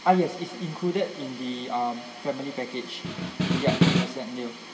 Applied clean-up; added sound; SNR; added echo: none; Snare drum; -4 dB; reverberation time 1.5 s.